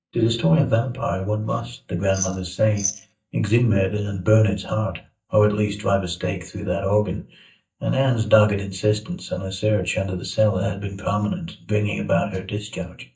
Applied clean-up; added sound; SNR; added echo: neural mask model DeepFilterNet 3.